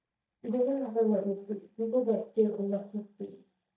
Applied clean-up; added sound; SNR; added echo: neural mask model DeepFilterNet 3.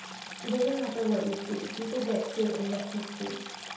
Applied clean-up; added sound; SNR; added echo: none; Stream; 11 dB; reverberation time 0.7 s.